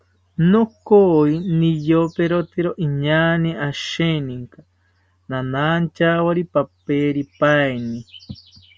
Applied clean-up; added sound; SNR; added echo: none; none; none; none.